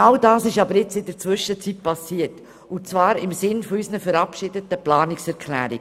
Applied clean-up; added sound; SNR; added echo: none; none; none; none.